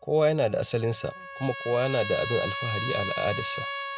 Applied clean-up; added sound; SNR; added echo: none; Trumpet; 7 dB; none.